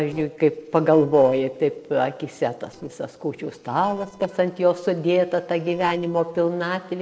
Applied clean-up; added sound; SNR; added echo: neural separator model SepFormer DNS4.